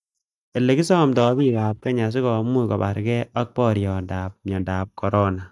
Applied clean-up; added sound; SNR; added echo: neural mask model DeepFilterNet 3.